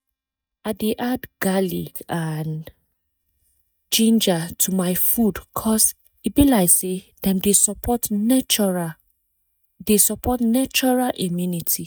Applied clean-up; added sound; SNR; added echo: neural mask model DeepFilterNet 3.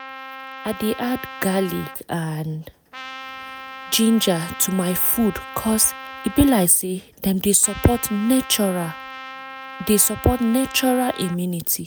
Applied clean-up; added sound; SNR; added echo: none; Trumpet; 15 dB; none.